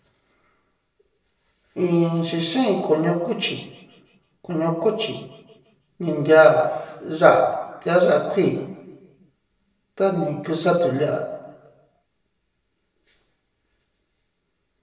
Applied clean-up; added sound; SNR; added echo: none; none; none; reverberation time 0.9 s.